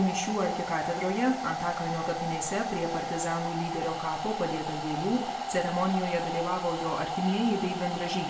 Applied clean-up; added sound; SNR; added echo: none; Domestic sounds, home sounds; 4 dB; reverberation time 0.6 s.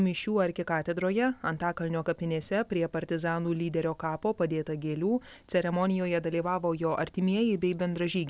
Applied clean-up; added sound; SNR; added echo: none; none; none; none.